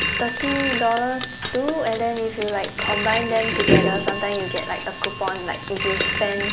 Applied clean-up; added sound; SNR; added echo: none; Drip + Telephone; 1 dB; none.